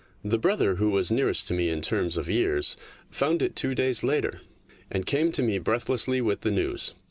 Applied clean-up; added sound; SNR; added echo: none; none; none; none.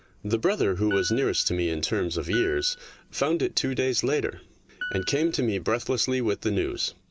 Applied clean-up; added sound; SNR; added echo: none; Piano; 13 dB; none.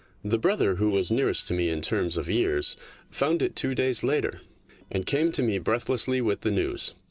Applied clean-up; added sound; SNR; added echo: neural separator model SepFormer DNS4.